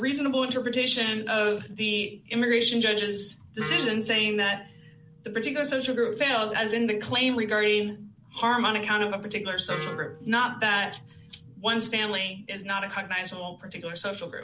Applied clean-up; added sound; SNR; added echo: none; Wind instrument, woodwind instrument; 19 dB; none.